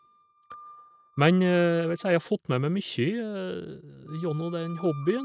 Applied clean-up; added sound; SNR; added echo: neural mask model RNNoise.